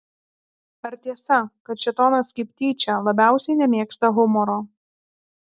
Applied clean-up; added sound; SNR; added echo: none; none; none; none.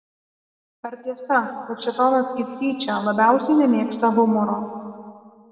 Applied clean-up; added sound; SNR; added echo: none; none; none; reverberation time 1.9 s.